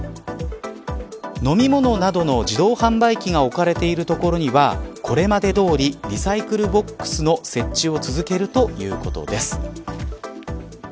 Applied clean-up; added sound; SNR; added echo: none; none; none; none.